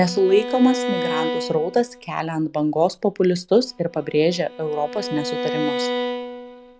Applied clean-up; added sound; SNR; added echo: none; Bowed string instrument; 7 dB; none.